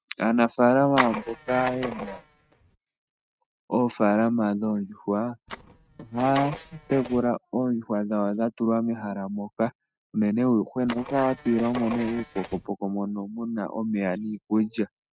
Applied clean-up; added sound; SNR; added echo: neural mask model RNNoise.